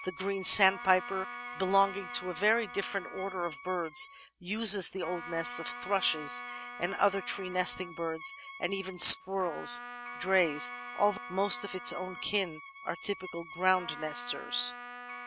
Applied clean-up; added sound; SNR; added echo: none; Wind instrument, woodwind instrument + Trumpet; 14 dB; none.